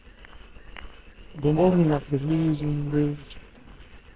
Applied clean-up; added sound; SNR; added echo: neural separator model SepFormer WHAMR!.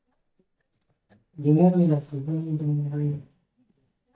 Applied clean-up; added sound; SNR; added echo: neural mask model DeepFilterNet 3.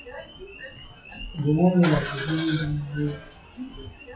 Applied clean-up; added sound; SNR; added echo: classical method WPE with log-MMSE.